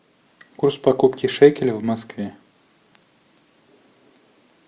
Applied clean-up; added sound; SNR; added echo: none; none; none; none.